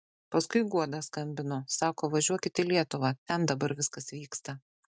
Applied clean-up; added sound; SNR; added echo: none; none; none; none.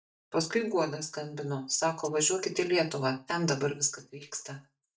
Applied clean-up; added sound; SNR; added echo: neural mask model DeepFilterNet 3.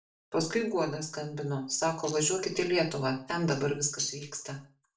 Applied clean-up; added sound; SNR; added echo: neural separator model SepFormer DNS4.